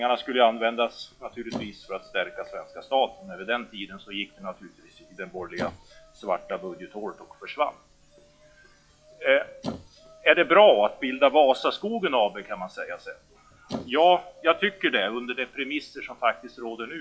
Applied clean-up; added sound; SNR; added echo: classical method log-MMSE.